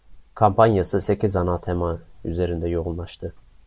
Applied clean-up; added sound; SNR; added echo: none; none; none; none.